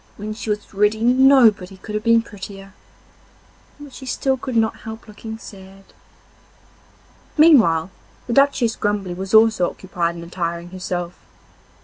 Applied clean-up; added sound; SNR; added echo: none; none; none; none.